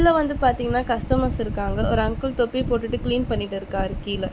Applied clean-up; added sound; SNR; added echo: none; none; none; none.